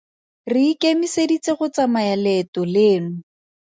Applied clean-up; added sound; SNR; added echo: none; none; none; none.